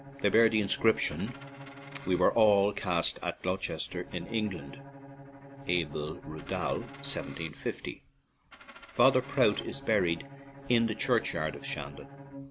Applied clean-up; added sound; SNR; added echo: none; Coin (dropping) + Bowed string instrument; 15 dB; none.